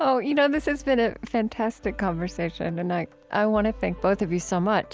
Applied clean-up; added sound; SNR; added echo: none; none; none; none.